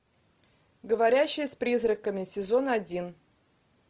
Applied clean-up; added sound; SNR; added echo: none; none; none; none.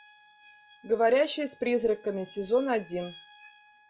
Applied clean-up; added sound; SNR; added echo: classical method log-MMSE.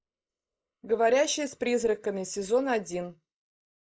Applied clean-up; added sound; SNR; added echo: neural mask model Resemble Enhance denoiser.